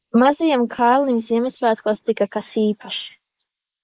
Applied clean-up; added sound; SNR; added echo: neural mask model Resemble Enhance denoiser.